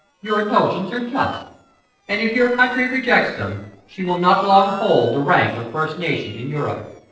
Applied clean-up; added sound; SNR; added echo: neural separator model SepFormer DNS4.